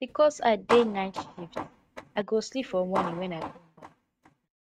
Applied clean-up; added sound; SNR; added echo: neural mask model RNNoise.